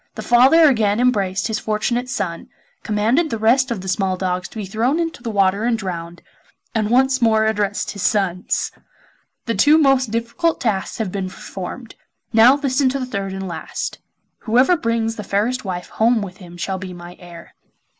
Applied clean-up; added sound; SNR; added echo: none; none; none; none.